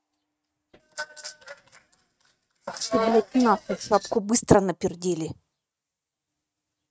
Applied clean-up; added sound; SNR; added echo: neural mask model RNNoise.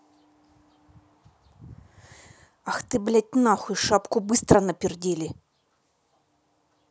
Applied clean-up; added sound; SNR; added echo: none; none; none; none.